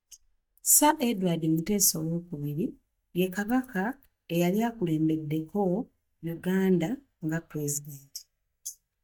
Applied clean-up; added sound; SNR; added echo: neural mask model DeepFilterNet 3.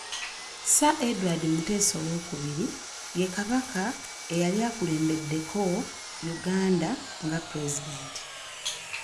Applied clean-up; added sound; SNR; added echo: none; Scissors + Sawing; 11 dB; none.